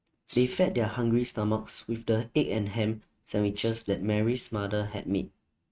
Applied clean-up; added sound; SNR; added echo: neural mask model RNNoise.